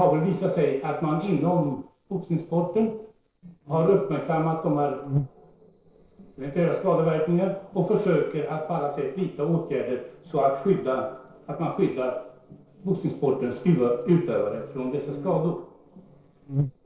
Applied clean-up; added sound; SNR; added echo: neural separator model SepFormer DNS4.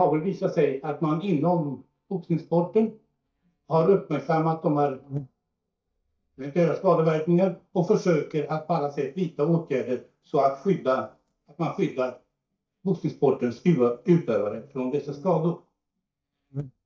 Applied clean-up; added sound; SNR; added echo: neural mask model DeepFilterNet 3.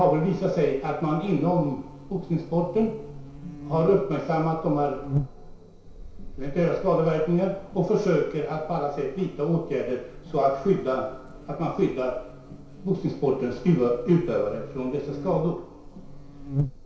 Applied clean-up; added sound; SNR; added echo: none; Buzz; 12 dB; reverberation time 0.6 s.